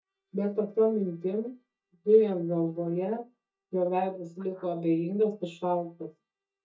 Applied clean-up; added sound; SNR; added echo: neural mask model DeepFilterNet 3.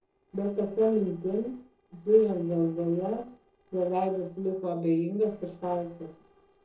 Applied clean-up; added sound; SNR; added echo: neural separator model SepFormer DNS4.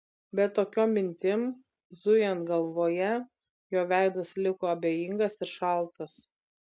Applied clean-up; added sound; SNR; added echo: none; none; none; none.